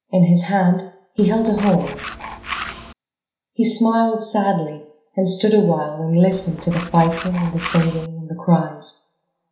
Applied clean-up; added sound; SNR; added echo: none; Tools; 12 dB; reverberation time 0.5 s.